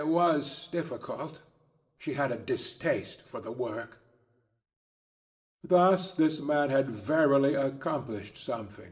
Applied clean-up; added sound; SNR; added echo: none; none; none; reverberation time 0.8 s.